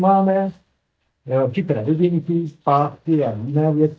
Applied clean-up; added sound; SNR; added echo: neural mask model DeepFilterNet 3.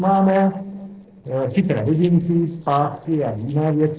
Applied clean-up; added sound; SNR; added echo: neural separator model SepFormer DNS4.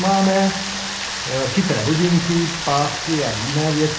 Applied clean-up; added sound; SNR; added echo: none; Rain; 6 dB; reverberation time 0.3 s.